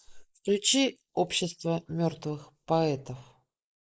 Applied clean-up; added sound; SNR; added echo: neural mask model Resemble Enhance denoiser.